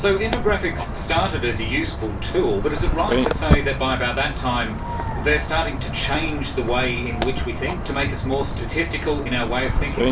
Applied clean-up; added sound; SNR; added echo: none; Walk, footsteps; 0 dB; reverberation time 0.3 s.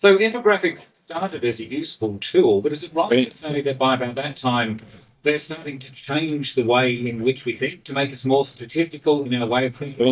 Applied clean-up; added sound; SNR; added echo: neural mask model DeepFilterNet 3.